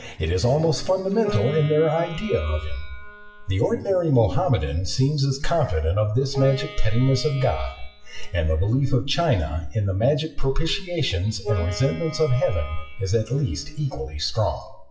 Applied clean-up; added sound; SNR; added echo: classical method WPE with log-MMSE.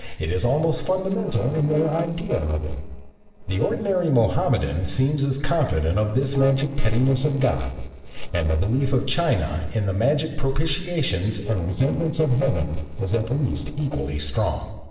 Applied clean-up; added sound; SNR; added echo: neural separator model SepFormer DNS4.